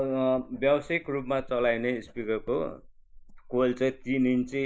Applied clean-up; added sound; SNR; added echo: neural mask model Resemble Enhance denoiser.